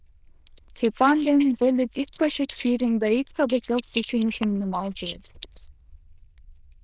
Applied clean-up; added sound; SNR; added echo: neural diffusion model UNIVERSE++.